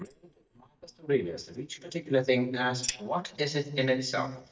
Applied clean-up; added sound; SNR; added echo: neural mask model DeepFilterNet 3.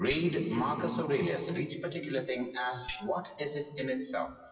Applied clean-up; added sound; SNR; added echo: classical method WPE with log-MMSE.